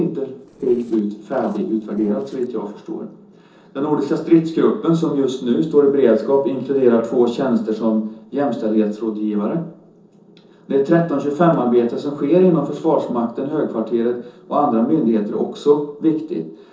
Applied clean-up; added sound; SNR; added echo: neural separator model SepFormer DNS4.